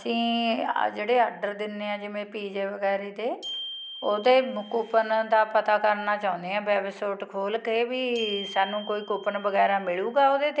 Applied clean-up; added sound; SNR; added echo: none; Glockenspiel; 18 dB; none.